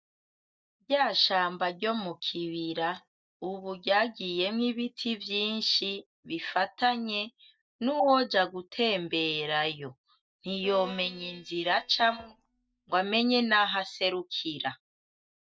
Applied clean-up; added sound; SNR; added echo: neural mask model DeepFilterNet 3.